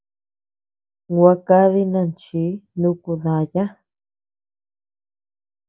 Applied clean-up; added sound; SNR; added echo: none; none; none; none.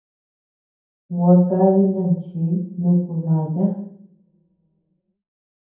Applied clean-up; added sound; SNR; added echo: none; none; none; reverberation time 0.9 s.